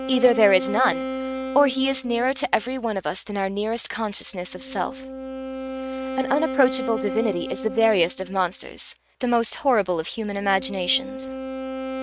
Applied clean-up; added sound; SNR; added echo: neural mask model RNNoise.